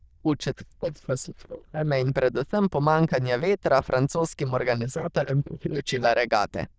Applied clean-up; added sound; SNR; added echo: neural diffusion model UNIVERSE++.